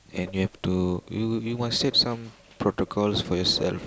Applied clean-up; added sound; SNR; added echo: none; none; none; none.